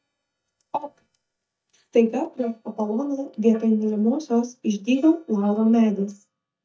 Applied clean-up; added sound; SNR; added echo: neural mask model DeepFilterNet 3.